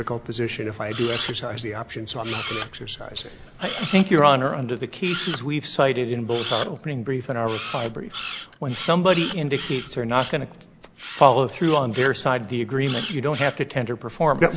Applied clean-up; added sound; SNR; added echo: none; Camera; 11 dB; none.